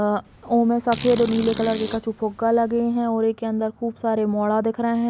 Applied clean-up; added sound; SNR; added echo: none; Fart; 12 dB; none.